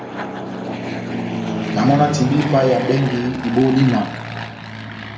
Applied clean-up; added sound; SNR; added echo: none; Fixed-wing aircraft, airplane; 5 dB; none.